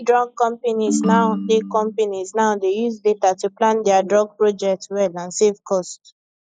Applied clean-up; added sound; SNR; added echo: classical method log-MMSE.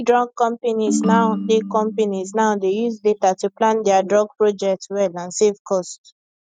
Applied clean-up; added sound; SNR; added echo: neural mask model RNNoise.